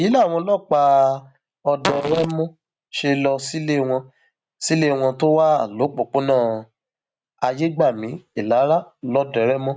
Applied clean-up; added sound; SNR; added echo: neural mask model RNNoise.